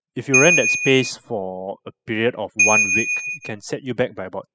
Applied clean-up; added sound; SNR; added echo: classical method spectral subtraction.